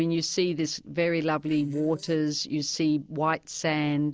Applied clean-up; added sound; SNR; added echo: neural separator model SepFormer DNS4.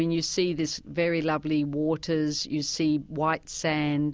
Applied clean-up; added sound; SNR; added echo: none; none; none; none.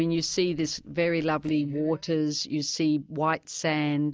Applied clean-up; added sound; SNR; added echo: neural mask model DeepFilterNet 3.